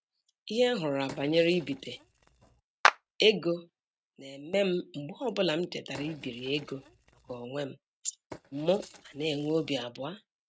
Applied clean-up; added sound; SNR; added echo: neural mask model RNNoise.